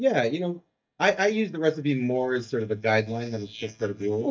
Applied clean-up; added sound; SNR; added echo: neural mask model DeepFilterNet 3.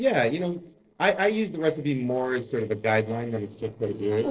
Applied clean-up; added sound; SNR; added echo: neural separator model SepFormer DNS4.